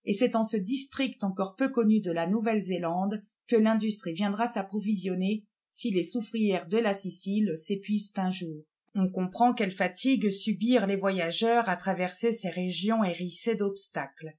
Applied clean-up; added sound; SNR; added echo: none; none; none; none.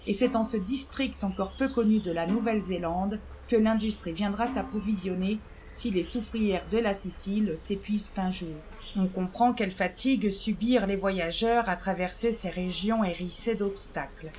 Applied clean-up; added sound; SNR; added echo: none; Insect + Snare drum; 15 dB; none.